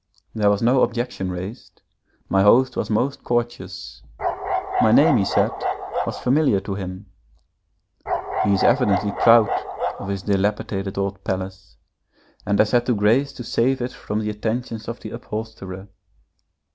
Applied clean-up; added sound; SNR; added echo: none; Bark; 3 dB; none.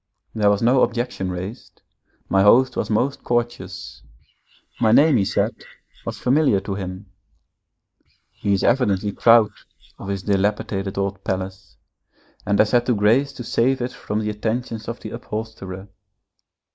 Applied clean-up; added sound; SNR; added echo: neural mask model Resemble Enhance denoiser.